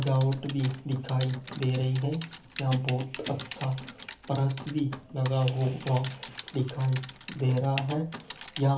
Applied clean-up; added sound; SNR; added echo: none; Typing; 13 dB; reverberation time 0.3 s.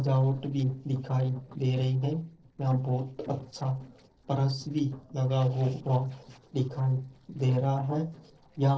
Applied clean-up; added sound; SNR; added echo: neural separator model SepFormer DNS4.